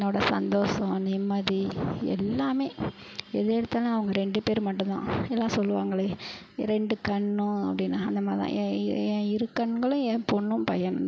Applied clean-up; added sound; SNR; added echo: none; none; none; none.